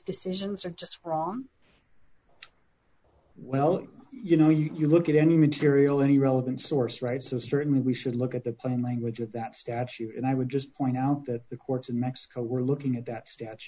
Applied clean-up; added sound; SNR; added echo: none; none; none; none.